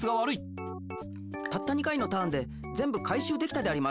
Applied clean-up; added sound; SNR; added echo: none; Raindrop; 19 dB; none.